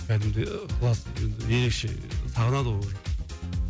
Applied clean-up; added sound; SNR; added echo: none; none; none; none.